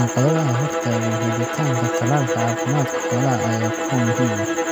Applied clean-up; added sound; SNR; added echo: none; Bowed string instrument; 2 dB; none.